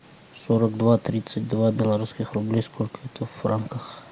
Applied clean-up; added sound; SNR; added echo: none; none; none; none.